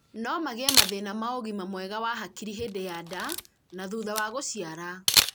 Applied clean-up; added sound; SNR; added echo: none; Camera; -3 dB; none.